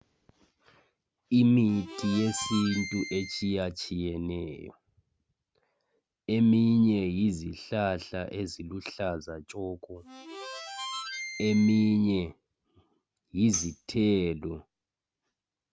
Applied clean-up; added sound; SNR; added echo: none; Tambourine + Harmonica; 11 dB; none.